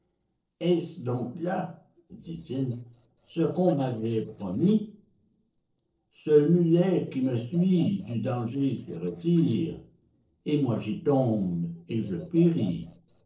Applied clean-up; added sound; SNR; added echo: neural separator model SepFormer DNS4.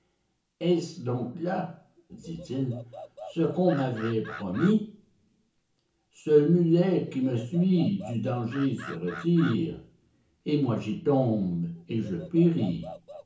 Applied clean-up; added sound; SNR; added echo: none; Animal; 19 dB; reverberation time 0.7 s.